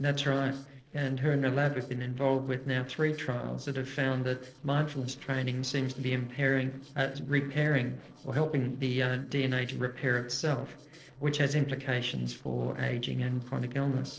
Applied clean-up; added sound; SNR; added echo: neural separator model SepFormer DNS4.